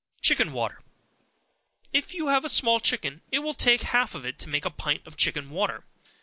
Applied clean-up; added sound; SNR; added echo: none; none; none; none.